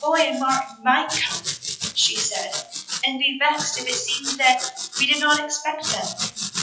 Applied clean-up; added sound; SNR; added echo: classical method WPE with log-MMSE.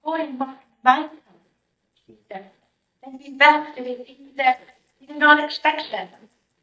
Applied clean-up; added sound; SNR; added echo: neural mask model DeepFilterNet 3.